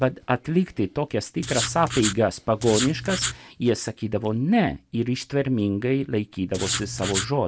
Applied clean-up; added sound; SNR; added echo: none; Writing; 5 dB; none.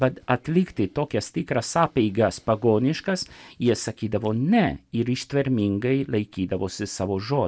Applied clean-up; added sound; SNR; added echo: none; none; none; none.